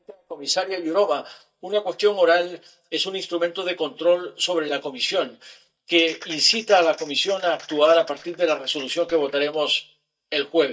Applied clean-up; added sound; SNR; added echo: neural mask model DeepFilterNet 3.